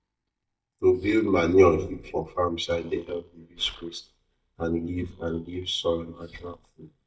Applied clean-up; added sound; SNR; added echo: neural mask model DeepFilterNet 3.